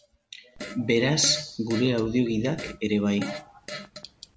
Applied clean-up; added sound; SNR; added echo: none; Fart; 14 dB; none.